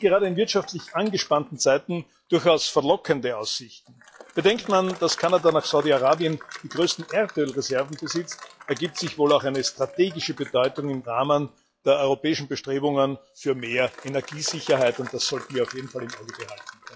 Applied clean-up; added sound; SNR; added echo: classical method log-MMSE.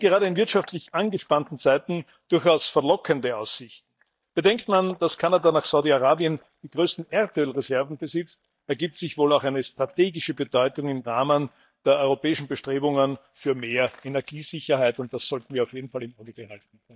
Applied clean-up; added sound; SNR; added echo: neural mask model DeepFilterNet 3.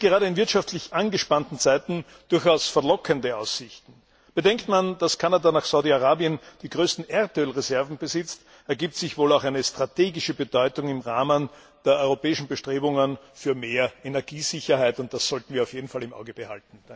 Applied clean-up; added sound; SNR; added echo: none; none; none; none.